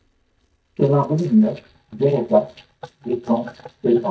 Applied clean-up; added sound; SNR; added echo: neural mask model DeepFilterNet 3.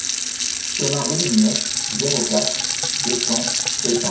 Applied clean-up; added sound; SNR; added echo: none; Sink (filling or washing) / Water tap, faucet; -2 dB; reverberation time 0.6 s.